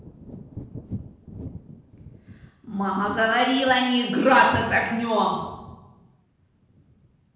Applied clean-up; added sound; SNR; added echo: none; Thunder / Wind; 18 dB; reverberation time 1.1 s.